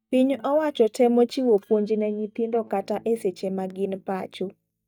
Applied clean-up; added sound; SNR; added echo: neural mask model DeepFilterNet 3.